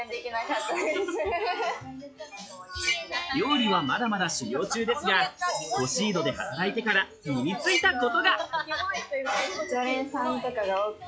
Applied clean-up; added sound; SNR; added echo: classical method log-MMSE.